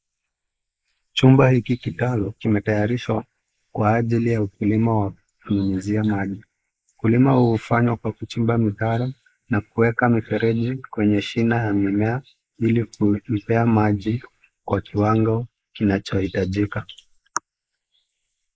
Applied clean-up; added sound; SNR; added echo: neural mask model Resemble Enhance denoiser.